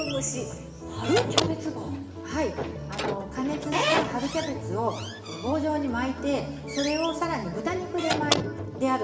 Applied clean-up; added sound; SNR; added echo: none; Squeak / Slam; 4 dB; reverberation time 1.9 s.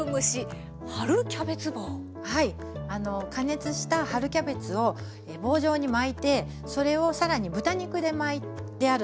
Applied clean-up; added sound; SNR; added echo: none; none; none; none.